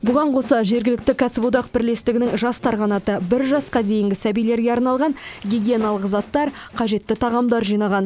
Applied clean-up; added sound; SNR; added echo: none; Snare drum; 19 dB; none.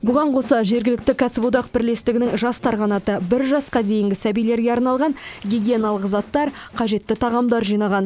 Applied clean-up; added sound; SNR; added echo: neural mask model Resemble Enhance denoiser.